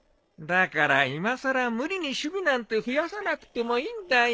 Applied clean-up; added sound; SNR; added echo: neural separator model SepFormer DNS4.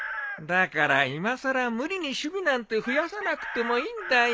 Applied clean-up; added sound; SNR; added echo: none; Chicken, rooster; 11 dB; none.